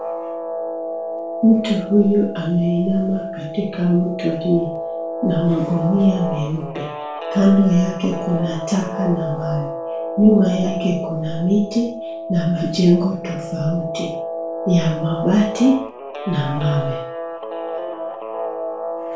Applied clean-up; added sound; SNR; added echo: none; Guitar; 8 dB; reverberation time 0.4 s.